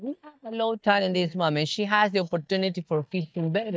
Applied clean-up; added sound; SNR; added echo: neural mask model DeepFilterNet 3.